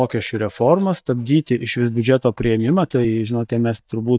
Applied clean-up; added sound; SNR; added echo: neural mask model DeepFilterNet 3.